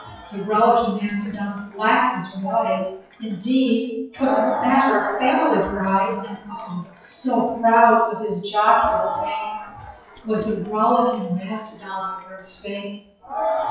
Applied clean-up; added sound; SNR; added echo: classical method WPE with log-MMSE.